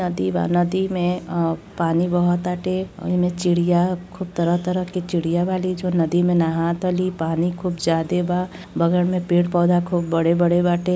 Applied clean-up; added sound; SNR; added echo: none; none; none; none.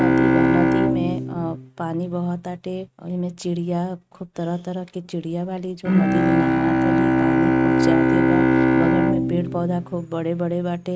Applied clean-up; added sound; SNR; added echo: neural mask model RNNoise.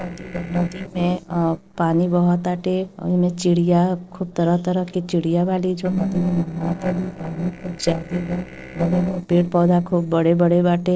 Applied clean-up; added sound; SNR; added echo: neural separator model SepFormer DNS4.